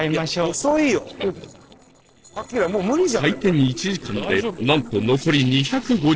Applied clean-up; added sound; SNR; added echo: neural separator model SepFormer DNS4.